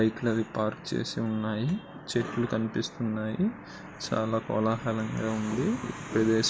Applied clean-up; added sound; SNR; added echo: none; none; none; none.